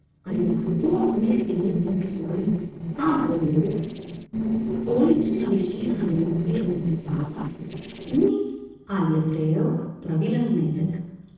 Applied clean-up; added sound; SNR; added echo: neural separator model SepFormer DNS4.